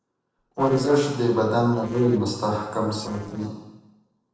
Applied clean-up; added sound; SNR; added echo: neural separator model SepFormer DNS4.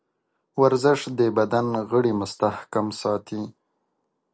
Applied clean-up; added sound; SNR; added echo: none; none; none; none.